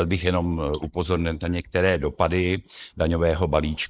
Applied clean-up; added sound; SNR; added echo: neural mask model Resemble Enhance denoiser.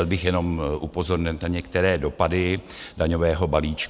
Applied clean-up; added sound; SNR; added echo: none; none; none; none.